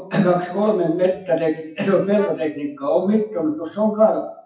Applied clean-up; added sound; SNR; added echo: classical method WPE with log-MMSE.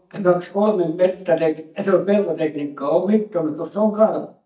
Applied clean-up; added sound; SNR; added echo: neural mask model DeepFilterNet 3.